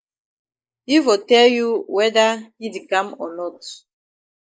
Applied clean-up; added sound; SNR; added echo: neural mask model Resemble Enhance denoiser.